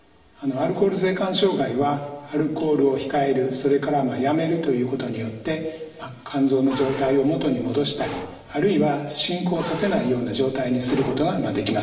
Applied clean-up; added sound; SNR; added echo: none; Bark; 13 dB; reverberation time 1.1 s.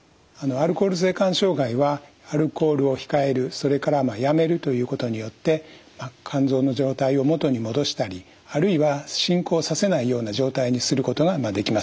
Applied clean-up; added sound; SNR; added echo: none; none; none; none.